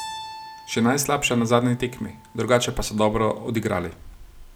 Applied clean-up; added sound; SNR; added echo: none; Keyboard (musical); 19 dB; none.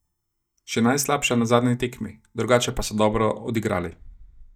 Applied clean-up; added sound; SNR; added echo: neural mask model DeepFilterNet 3.